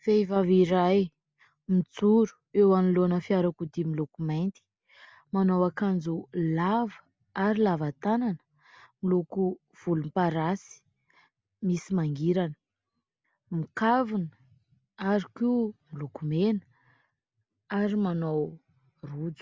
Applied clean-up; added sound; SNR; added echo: none; none; none; none.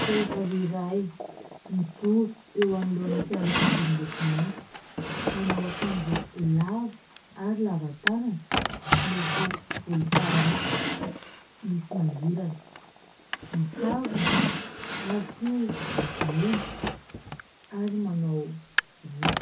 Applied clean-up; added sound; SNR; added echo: none; Drawer open or close; 1 dB; reverberation time 0.3 s.